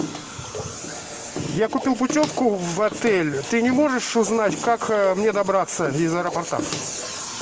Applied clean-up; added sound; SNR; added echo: none; Bathtub (filling or washing) / Water / Splash, splatter; 12 dB; reverberation time 1.1 s.